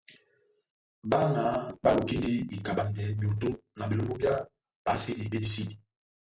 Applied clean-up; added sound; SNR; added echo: none; none; none; none.